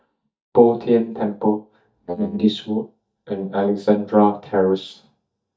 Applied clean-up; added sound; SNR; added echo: neural mask model DeepFilterNet 3.